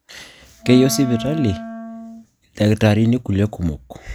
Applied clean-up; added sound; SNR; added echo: none; Wind instrument, woodwind instrument; 11 dB; none.